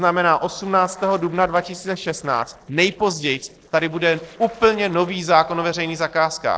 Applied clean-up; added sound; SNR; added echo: neural separator model SepFormer DNS4.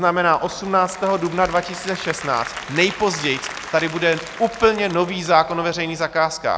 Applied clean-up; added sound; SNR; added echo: none; Applause / Crowd; 14 dB; none.